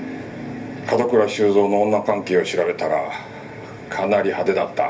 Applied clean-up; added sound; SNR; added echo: none; none; none; reverberation time 0.3 s.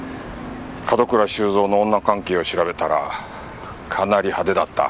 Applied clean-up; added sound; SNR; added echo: none; none; none; none.